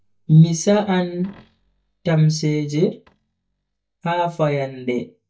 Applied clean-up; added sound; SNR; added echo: neural mask model DeepFilterNet 3.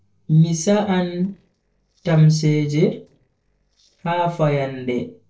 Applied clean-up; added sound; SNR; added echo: neural separator model SepFormer DNS4.